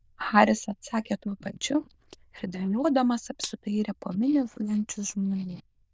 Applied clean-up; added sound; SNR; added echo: neural diffusion model UNIVERSE++.